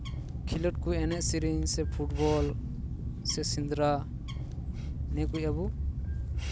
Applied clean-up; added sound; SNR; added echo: none; Bird; 0 dB; none.